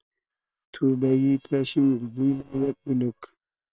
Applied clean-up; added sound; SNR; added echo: neural separator model SepFormer WHAM!.